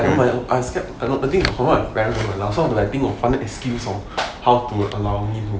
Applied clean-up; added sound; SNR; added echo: none; none; none; none.